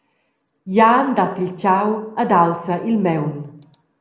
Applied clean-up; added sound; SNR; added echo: none; none; none; none.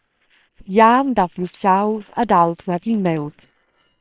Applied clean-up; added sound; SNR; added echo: neural separator model SepFormer WHAM!.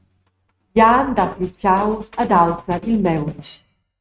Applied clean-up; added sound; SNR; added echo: neural mask model RNNoise.